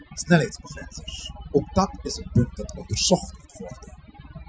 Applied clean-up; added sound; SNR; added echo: classical method Wiener filter.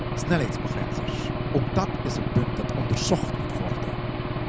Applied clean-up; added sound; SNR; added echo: none; Engine / Aircraft; -1 dB; none.